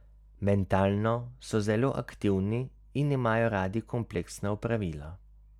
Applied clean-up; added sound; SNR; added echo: none; none; none; none.